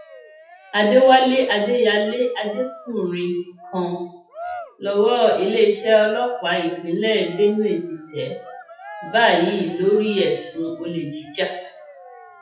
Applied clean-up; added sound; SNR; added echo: classical method WPE with log-MMSE.